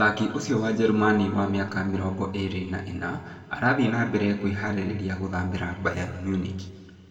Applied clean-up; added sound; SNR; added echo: none; none; none; reverberation time 1.5 s.